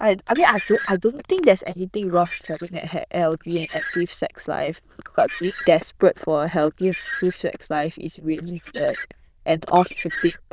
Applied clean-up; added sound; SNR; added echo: neural diffusion model UNIVERSE++.